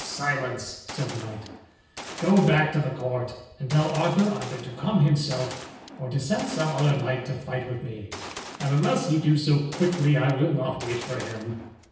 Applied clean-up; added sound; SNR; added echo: none; Gunshot, gunfire; 15 dB; reverberation time 0.9 s.